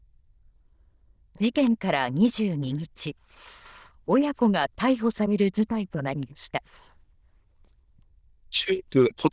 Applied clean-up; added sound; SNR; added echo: neural diffusion model UNIVERSE++.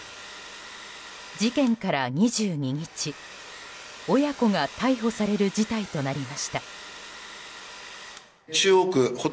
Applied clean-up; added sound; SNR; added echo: none; Domestic sounds, home sounds; 16 dB; none.